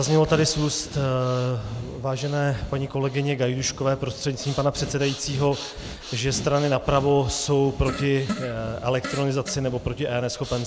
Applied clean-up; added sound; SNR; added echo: none; Fart + Breathing; 13 dB; none.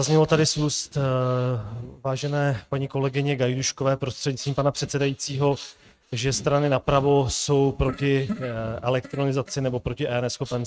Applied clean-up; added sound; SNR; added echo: neural mask model RNNoise.